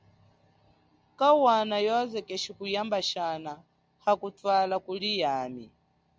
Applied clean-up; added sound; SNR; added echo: none; none; none; none.